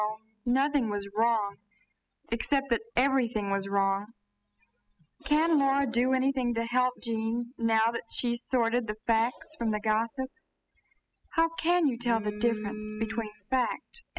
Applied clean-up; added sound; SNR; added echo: classical method spectral subtraction.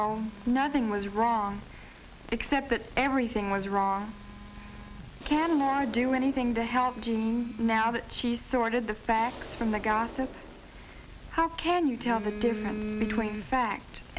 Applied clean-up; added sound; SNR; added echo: none; Telephone + Explosion; 13 dB; none.